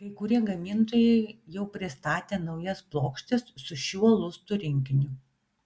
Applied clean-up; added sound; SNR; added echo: none; none; none; none.